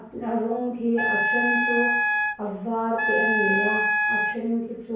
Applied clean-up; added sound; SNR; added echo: none; Wind instrument, woodwind instrument; -3 dB; reverberation time 0.6 s.